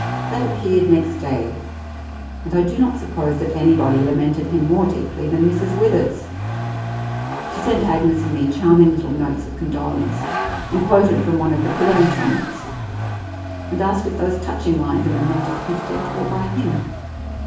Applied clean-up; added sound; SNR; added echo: none; Vehicle; 6 dB; reverberation time 0.7 s.